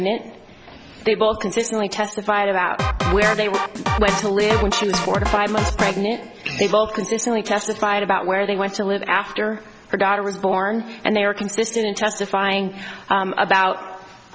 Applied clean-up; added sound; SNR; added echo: none; Drum kit; 3 dB; none.